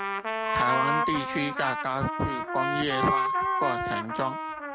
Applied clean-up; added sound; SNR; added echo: none; Trumpet + Wind instrument, woodwind instrument; -2 dB; none.